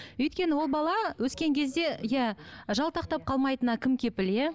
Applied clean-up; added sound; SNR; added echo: none; none; none; none.